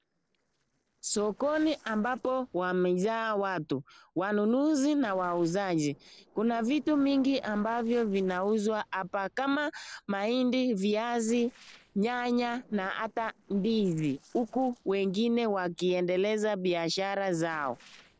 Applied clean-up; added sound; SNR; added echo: neural separator model SepFormer DNS4.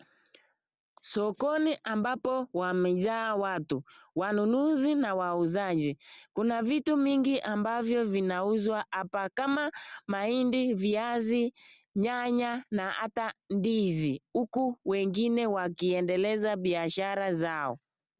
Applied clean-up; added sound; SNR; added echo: none; none; none; none.